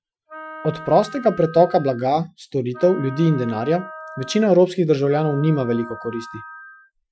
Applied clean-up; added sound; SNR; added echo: classical method Wiener filter.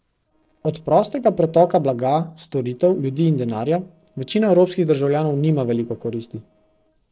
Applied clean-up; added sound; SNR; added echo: neural separator model SepFormer DNS4.